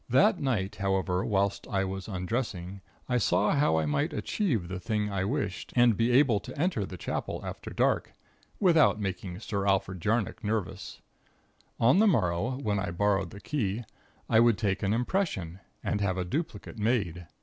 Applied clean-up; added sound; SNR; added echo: none; none; none; none.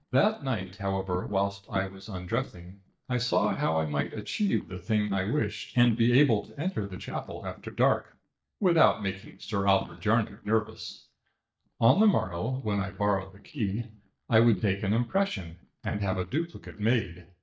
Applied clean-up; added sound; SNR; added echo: neural mask model DeepFilterNet 3.